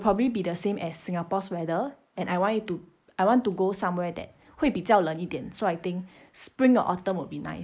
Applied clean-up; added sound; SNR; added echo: neural mask model Resemble Enhance denoiser.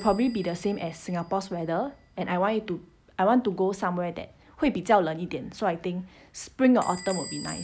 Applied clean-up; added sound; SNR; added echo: none; Squeak / Bell; 20 dB; none.